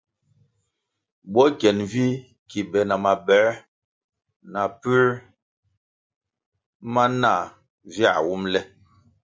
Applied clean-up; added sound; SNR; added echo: none; none; none; none.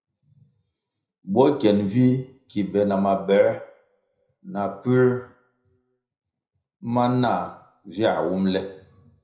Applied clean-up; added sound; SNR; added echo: none; none; none; reverberation time 0.5 s.